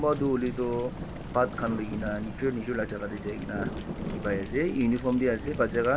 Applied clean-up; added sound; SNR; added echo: none; Thunder / Rain; 8 dB; none.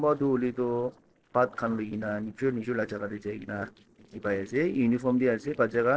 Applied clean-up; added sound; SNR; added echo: neural separator model SepFormer DNS4.